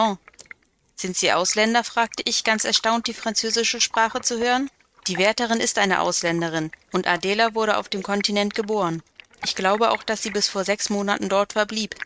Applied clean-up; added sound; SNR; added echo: neural mask model RNNoise.